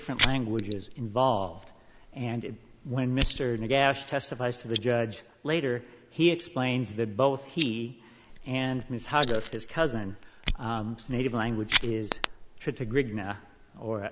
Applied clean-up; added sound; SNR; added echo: neural mask model Resemble Enhance denoiser.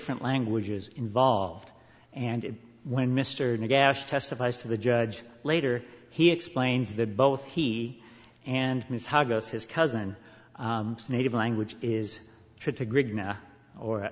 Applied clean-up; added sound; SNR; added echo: none; none; none; none.